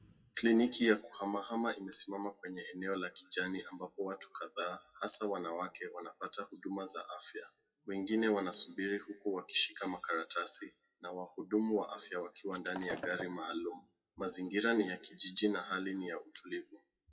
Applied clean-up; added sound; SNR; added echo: classical method WPE with log-MMSE.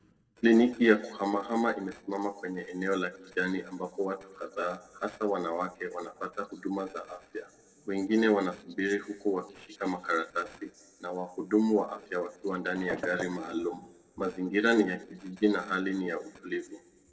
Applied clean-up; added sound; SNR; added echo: neural separator model SepFormer DNS4.